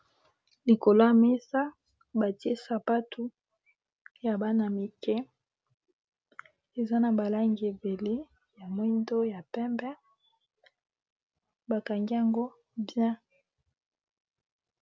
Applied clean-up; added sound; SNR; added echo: none; none; none; none.